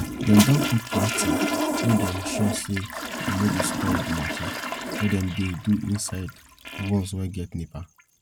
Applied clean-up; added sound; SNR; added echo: none; Toilet flush; 3 dB; none.